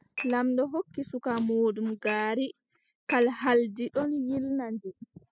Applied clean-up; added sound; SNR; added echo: classical method spectral subtraction.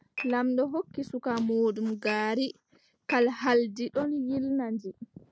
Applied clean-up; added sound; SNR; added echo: none; Dishes, pots, and pans / Glass; 10 dB; none.